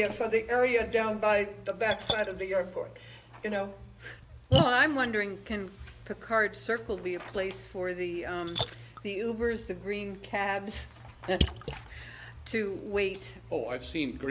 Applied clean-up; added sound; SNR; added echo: none; Splash, splatter; 8 dB; none.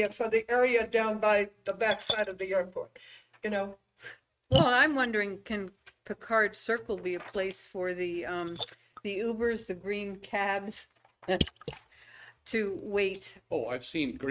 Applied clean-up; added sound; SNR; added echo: neural mask model RNNoise.